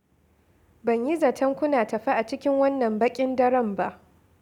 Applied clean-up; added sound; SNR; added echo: none; none; none; none.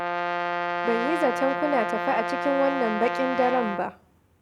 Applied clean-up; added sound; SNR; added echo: none; Brass instrument; 2 dB; none.